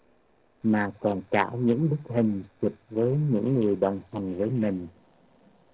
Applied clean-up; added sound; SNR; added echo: neural separator model SepFormer DNS4.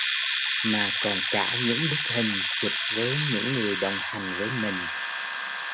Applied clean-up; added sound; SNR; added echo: none; Domestic sounds, home sounds; -2 dB; none.